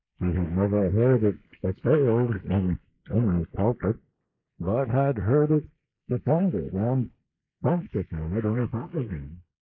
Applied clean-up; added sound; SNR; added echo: neural mask model Resemble Enhance denoiser.